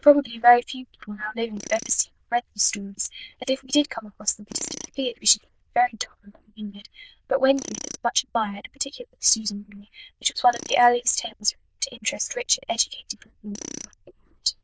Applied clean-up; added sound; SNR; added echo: neural diffusion model UNIVERSE++.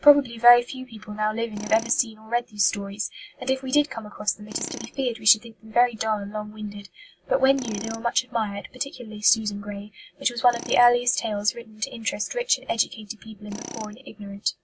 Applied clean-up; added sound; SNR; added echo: none; Tools; 19 dB; none.